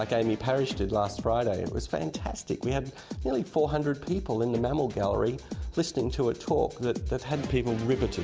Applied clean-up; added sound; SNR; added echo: none; none; none; none.